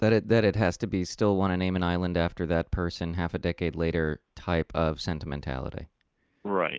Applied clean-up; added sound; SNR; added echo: none; none; none; none.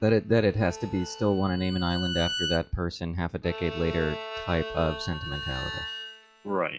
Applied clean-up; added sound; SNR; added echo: classical method log-MMSE.